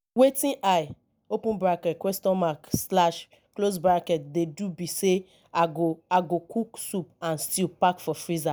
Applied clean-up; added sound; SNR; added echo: none; none; none; none.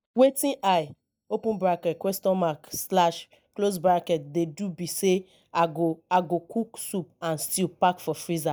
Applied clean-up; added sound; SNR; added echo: neural mask model DeepFilterNet 3.